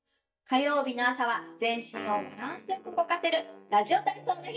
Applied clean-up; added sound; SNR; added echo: neural mask model DeepFilterNet 3.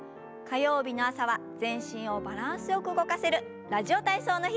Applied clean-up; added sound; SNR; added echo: none; none; none; none.